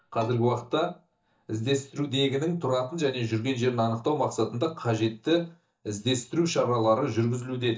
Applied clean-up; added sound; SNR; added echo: neural mask model DeepFilterNet 3.